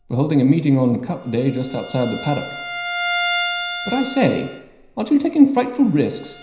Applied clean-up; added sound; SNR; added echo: none; Bowed string instrument; 9 dB; reverberation time 0.9 s.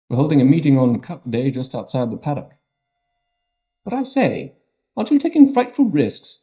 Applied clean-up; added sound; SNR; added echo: neural mask model DeepFilterNet 3.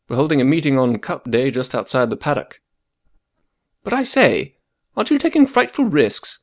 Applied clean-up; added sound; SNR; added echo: none; none; none; none.